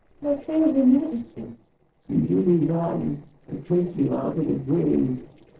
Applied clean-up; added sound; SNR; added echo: neural separator model SepFormer DNS4.